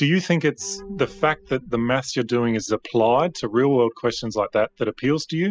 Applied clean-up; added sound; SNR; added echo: classical method spectral subtraction.